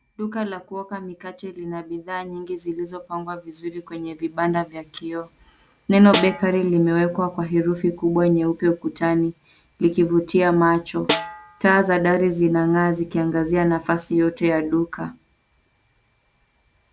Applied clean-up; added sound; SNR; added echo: none; Snare drum; 6 dB; none.